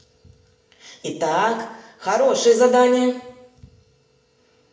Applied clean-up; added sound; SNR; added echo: none; none; none; reverberation time 0.9 s.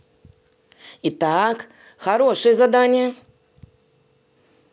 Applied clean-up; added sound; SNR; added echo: none; none; none; none.